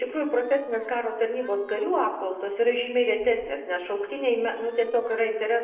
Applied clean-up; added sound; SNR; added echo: neural separator model SepFormer DNS4.